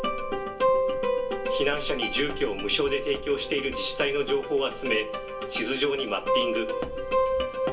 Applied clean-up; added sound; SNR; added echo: none; Chewing, mastication / Livestock, farm animals, working animals; 14 dB; reverberation time 0.2 s.